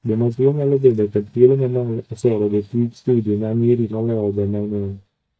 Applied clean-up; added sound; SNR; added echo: neural mask model DeepFilterNet 3.